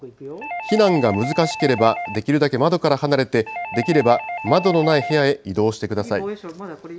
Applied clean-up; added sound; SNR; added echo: none; Doorbell; 11 dB; none.